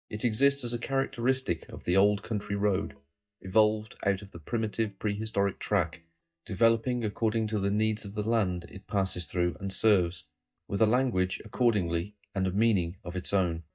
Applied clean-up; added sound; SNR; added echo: neural mask model DeepFilterNet 3.